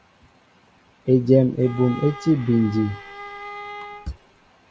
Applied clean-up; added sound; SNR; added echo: none; Bowed string instrument; 15 dB; none.